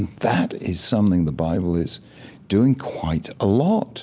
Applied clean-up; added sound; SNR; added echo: none; none; none; none.